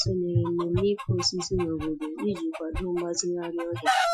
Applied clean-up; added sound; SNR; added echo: classical method Wiener filter.